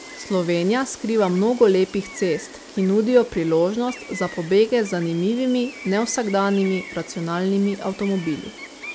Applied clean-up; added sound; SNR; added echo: none; Gull, seagull; 17 dB; none.